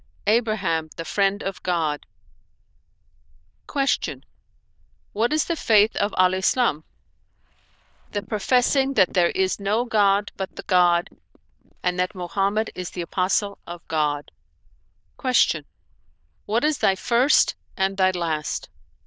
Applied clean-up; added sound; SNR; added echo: neural diffusion model UNIVERSE++.